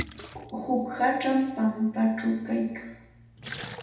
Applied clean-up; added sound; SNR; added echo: none; Splash, splatter; 16 dB; reverberation time 0.8 s.